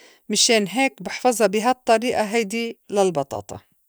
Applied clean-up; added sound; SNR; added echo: none; none; none; none.